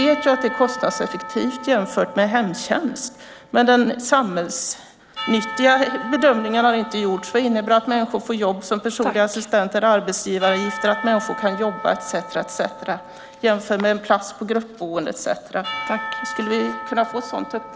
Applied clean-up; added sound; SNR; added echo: none; Church bell / Percussion; 12 dB; none.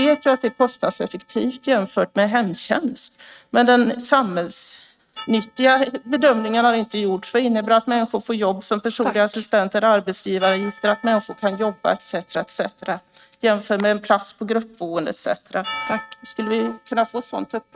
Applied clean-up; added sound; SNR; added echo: neural mask model RNNoise.